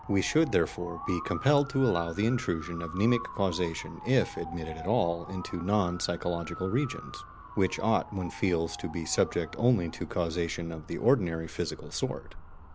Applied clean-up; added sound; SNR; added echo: none; Motor vehicle (road) / Siren; 14 dB; none.